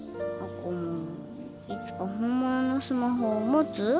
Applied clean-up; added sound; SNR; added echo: none; none; none; none.